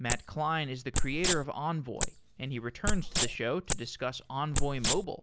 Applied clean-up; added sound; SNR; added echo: none; Wild animals; -2 dB; none.